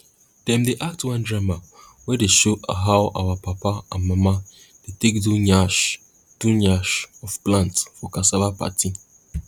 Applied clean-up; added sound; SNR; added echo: none; none; none; none.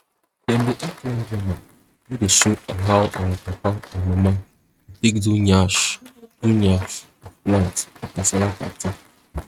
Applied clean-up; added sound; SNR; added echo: neural mask model RNNoise.